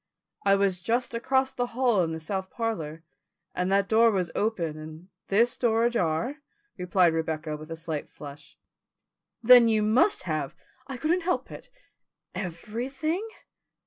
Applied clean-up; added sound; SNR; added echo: none; none; none; none.